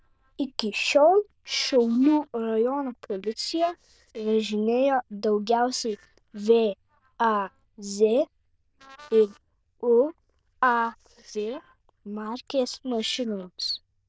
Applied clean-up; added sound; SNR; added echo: neural diffusion model UNIVERSE++.